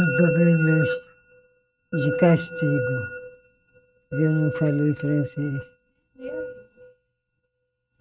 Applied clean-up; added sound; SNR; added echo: neural mask model RNNoise.